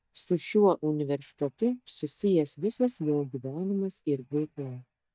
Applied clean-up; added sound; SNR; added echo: neural mask model DeepFilterNet 3.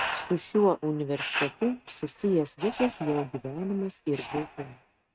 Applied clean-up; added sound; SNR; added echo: neural mask model RNNoise.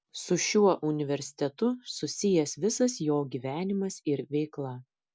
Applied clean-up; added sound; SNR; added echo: none; none; none; none.